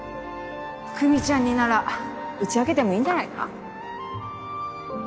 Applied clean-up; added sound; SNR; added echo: none; Boom; 16 dB; none.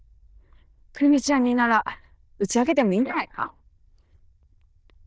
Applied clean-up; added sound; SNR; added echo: neural diffusion model UNIVERSE++.